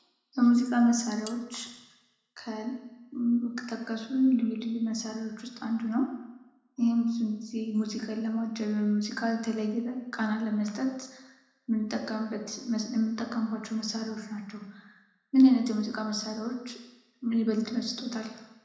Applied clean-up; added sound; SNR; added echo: none; Cutlery, silverware; 20 dB; reverberation time 0.9 s.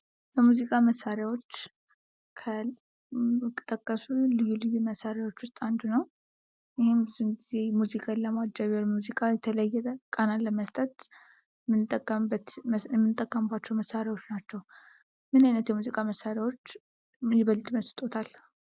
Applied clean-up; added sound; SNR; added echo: none; none; none; none.